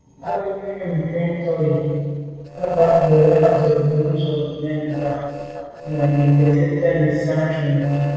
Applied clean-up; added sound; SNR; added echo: neural separator model SepFormer DNS4.